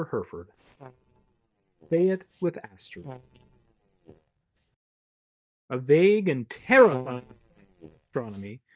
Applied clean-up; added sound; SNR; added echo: neural mask model DeepFilterNet 3.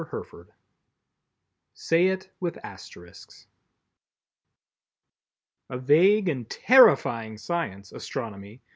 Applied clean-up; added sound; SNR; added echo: none; none; none; none.